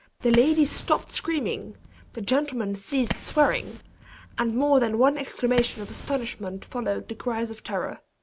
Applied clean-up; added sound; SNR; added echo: none; Fire; 14 dB; none.